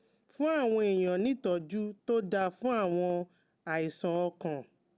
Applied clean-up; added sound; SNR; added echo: none; none; none; none.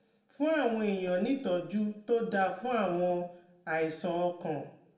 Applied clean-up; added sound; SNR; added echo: none; none; none; reverberation time 0.6 s.